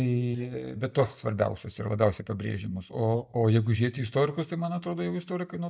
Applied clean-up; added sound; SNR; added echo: neural mask model DeepFilterNet 3.